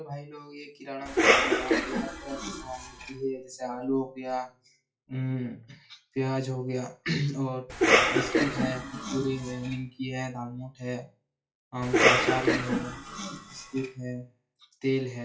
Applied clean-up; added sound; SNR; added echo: classical method WPE with log-MMSE.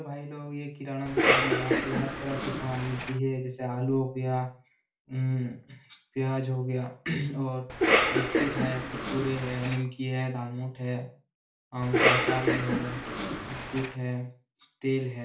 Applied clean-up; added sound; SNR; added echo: none; Cough; -4 dB; reverberation time 0.4 s.